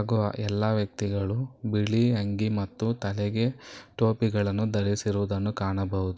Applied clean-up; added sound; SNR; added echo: none; none; none; none.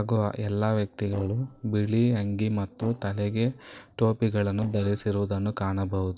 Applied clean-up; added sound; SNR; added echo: neural separator model SepFormer DNS4.